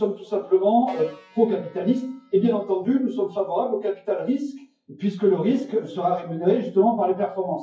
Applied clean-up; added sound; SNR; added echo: classical method WPE with log-MMSE.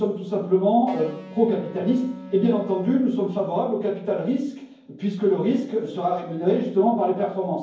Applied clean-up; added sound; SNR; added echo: none; Electric guitar; 16 dB; reverberation time 0.9 s.